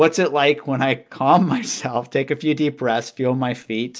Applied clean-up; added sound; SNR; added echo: none; none; none; none.